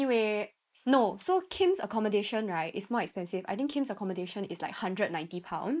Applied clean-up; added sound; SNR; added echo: neural mask model Resemble Enhance denoiser.